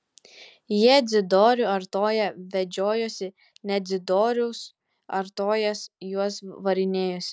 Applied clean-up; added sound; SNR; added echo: none; none; none; none.